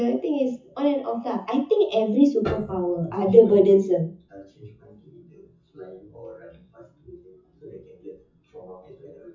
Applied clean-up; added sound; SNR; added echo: classical method WPE with log-MMSE.